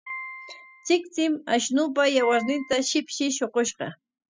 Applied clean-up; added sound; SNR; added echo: classical method spectral subtraction.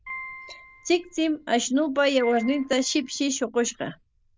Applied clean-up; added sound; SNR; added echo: neural diffusion model UNIVERSE++.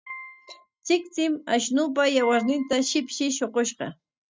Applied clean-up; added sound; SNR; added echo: neural mask model RNNoise.